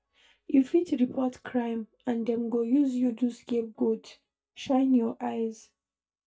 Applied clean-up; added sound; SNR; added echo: neural mask model DeepFilterNet 3.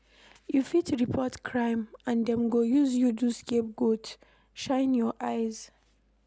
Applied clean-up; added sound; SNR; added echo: none; none; none; none.